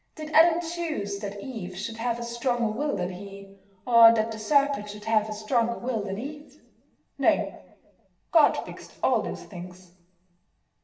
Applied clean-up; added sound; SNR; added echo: none; none; none; reverberation time 0.8 s.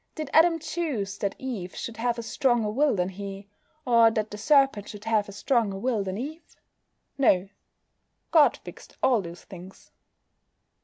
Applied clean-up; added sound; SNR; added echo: none; none; none; none.